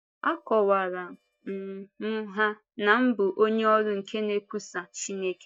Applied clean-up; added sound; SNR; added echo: neural mask model DeepFilterNet 3.